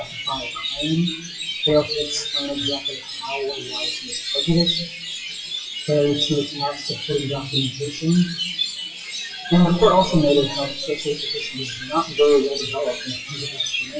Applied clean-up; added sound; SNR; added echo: classical method WPE with log-MMSE.